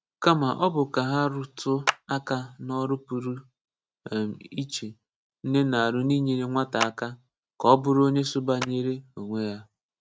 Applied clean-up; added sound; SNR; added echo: neural mask model RNNoise.